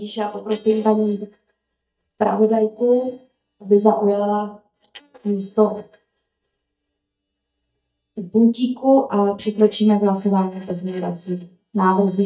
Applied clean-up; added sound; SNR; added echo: neural mask model DeepFilterNet 3.